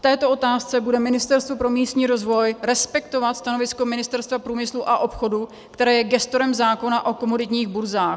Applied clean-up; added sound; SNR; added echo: none; none; none; none.